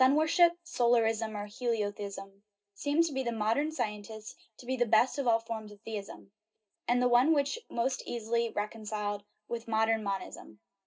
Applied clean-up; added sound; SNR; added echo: none; none; none; reverberation time 0.2 s.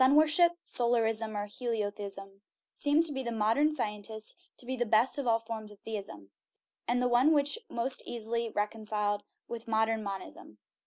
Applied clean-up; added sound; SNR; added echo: none; none; none; none.